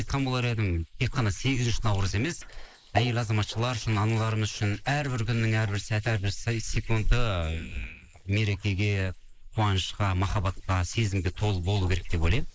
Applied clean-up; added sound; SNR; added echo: neural mask model Resemble Enhance denoiser.